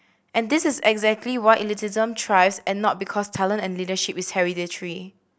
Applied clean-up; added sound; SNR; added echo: none; none; none; none.